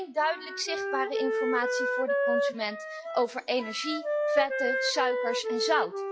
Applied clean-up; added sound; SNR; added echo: classical method log-MMSE.